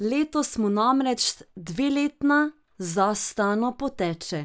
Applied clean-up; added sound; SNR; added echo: none; none; none; none.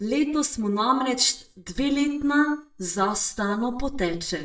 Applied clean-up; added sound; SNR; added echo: neural mask model DeepFilterNet 3.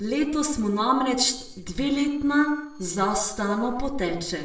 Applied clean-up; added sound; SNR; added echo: neural separator model SepFormer DNS4.